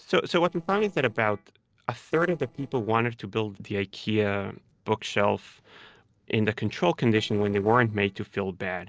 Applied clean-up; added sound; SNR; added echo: neural separator model SepFormer DNS4.